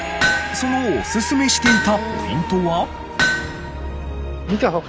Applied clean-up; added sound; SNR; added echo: none; Hammer; 4 dB; none.